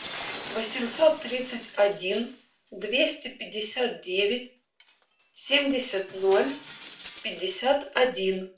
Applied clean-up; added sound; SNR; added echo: none; Shatter; 15 dB; reverberation time 0.3 s.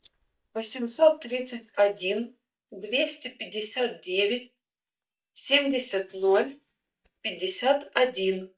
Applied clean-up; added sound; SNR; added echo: neural mask model DeepFilterNet 3.